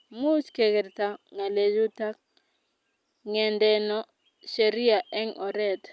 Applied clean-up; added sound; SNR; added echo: none; none; none; none.